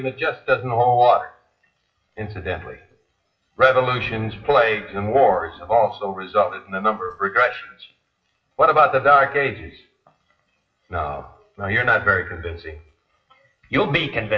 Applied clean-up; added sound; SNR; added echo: classical method WPE with log-MMSE.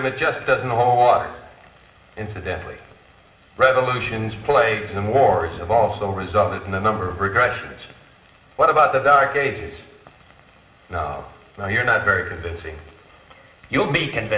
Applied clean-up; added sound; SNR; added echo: none; Wind; 20 dB; reverberation time 0.9 s.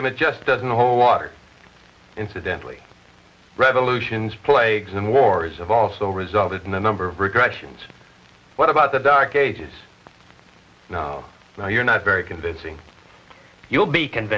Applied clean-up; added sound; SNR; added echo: none; none; none; none.